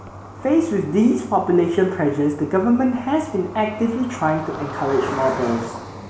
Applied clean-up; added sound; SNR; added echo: none; Cricket; 14 dB; none.